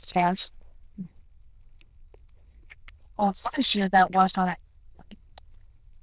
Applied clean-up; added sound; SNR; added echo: neural diffusion model UNIVERSE++.